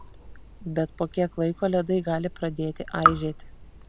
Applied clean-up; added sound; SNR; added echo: none; Raindrop / Drip; 3 dB; none.